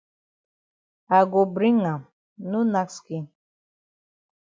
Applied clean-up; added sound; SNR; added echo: none; none; none; none.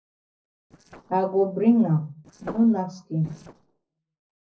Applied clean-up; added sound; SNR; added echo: neural separator model SepFormer DNS4.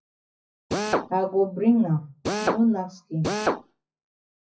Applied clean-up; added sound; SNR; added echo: classical method WPE with log-MMSE.